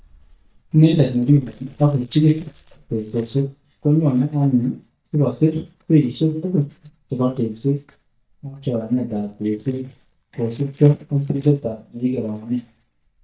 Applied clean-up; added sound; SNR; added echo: neural mask model DeepFilterNet 3.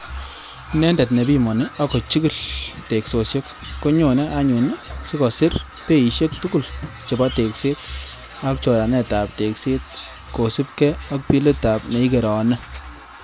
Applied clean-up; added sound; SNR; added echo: none; none; none; none.